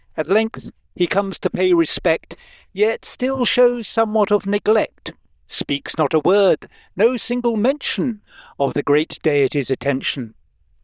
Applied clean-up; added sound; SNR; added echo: neural diffusion model UNIVERSE++.